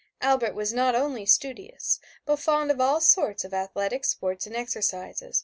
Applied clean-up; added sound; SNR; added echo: none; none; none; none.